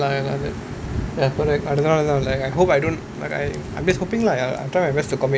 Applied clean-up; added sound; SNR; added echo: none; none; none; none.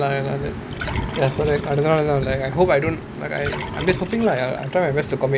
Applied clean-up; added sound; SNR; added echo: none; Liquid; 15 dB; none.